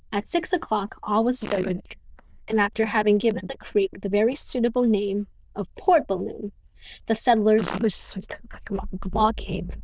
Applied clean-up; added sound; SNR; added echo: neural diffusion model UNIVERSE++.